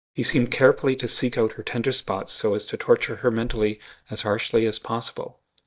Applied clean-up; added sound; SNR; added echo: neural mask model DeepFilterNet 3.